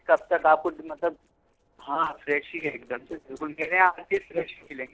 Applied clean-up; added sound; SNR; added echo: neural separator model SepFormer DNS4.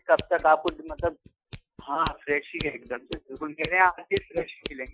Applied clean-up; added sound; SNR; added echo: classical method Wiener filter.